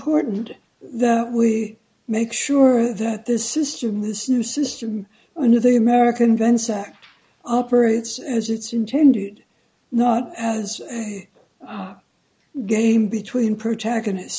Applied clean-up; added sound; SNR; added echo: none; none; none; none.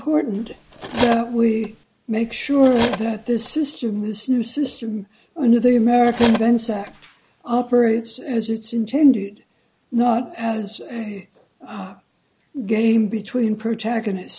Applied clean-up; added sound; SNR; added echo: none; Cutlery, silverware; 9 dB; none.